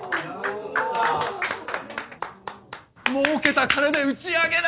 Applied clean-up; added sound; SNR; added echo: none; none; none; none.